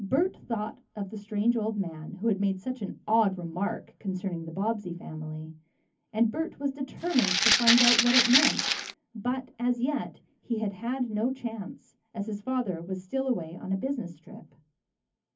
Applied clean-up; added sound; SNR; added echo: none; Rattle (instrument); -4 dB; reverberation time 0.3 s.